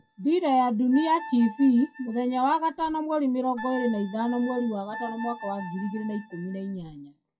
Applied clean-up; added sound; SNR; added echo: classical method WPE with log-MMSE.